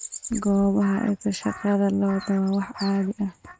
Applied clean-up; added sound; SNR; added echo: neural mask model RNNoise.